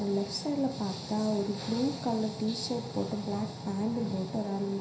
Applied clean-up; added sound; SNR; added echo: none; none; none; reverberation time 0.5 s.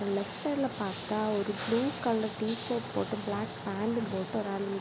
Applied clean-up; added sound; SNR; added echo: none; none; none; none.